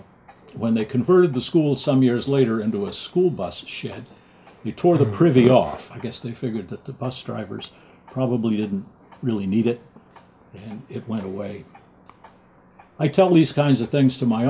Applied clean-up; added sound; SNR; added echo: none; none; none; none.